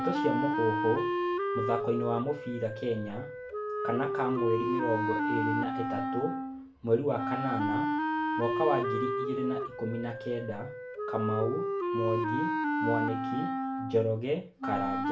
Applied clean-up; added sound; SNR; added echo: none; Wind instrument, woodwind instrument; -1 dB; reverberation time 0.3 s.